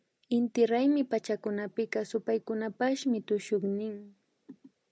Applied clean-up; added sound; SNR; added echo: none; none; none; none.